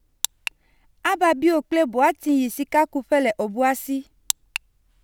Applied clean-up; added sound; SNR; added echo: none; none; none; none.